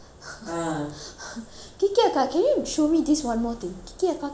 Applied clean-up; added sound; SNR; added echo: none; none; none; none.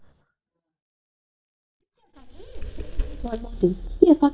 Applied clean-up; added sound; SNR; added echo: neural mask model DeepFilterNet 3.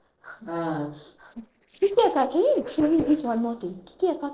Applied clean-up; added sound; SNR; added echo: neural separator model SepFormer DNS4.